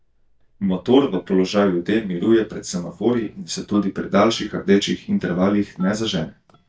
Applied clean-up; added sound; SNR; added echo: neural mask model DeepFilterNet 3.